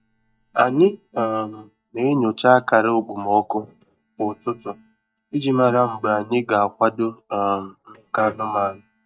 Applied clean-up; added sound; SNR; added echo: neural mask model DeepFilterNet 3.